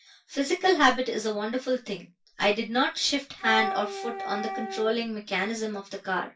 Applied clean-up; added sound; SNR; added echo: none; Wind instrument, woodwind instrument; 7 dB; reverberation time 0.2 s.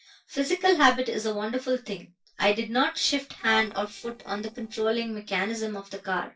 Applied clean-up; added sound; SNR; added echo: neural separator model SepFormer DNS4.